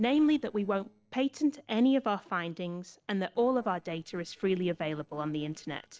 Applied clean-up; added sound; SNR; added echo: neural separator model SepFormer DNS4.